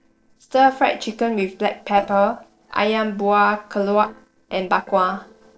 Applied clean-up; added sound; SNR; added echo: neural separator model SepFormer DNS4.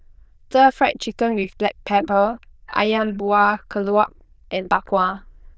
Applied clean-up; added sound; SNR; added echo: neural diffusion model UNIVERSE++.